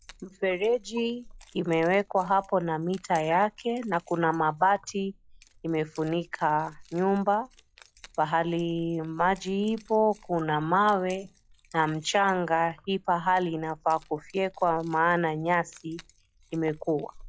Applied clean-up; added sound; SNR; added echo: classical method log-MMSE.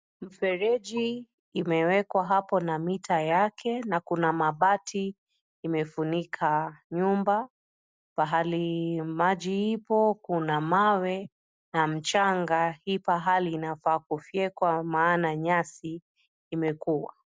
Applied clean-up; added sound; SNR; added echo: none; none; none; none.